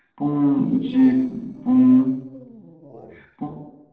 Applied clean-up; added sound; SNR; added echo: neural separator model SepFormer DNS4.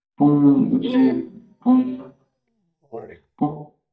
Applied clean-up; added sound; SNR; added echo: neural mask model DeepFilterNet 3.